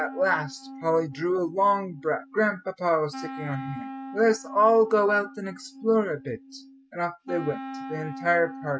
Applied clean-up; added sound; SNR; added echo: neural mask model RNNoise.